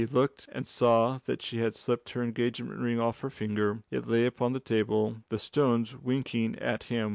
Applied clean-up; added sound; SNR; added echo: none; none; none; none.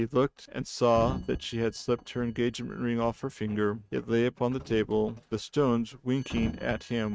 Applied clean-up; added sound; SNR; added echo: neural mask model RNNoise.